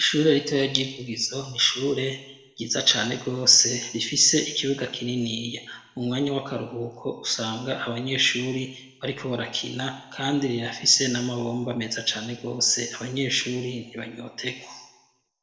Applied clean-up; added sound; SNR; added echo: none; none; none; reverberation time 0.8 s.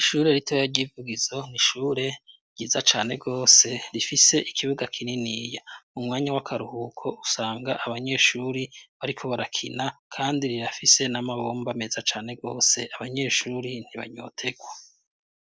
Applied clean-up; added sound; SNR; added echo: none; none; none; none.